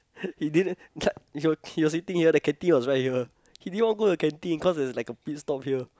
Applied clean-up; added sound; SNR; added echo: none; none; none; none.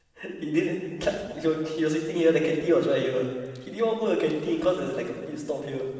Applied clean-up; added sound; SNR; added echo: none; none; none; reverberation time 1.6 s.